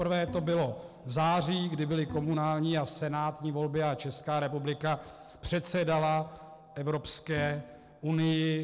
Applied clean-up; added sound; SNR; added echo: none; Bowed string instrument; 16 dB; none.